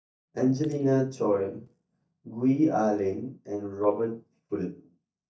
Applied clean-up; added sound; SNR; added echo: neural mask model DeepFilterNet 3.